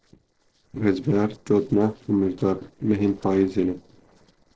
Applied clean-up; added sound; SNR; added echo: neural separator model SepFormer DNS4.